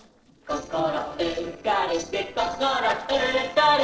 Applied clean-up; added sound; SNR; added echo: neural separator model SepFormer DNS4.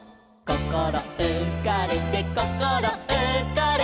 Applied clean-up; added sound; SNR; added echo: none; none; none; none.